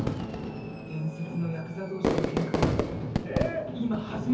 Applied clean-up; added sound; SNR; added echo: none; Fireworks; -1 dB; reverberation time 0.5 s.